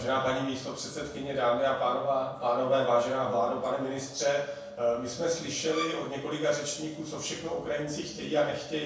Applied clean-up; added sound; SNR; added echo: none; Bowed string instrument; 9 dB; reverberation time 0.6 s.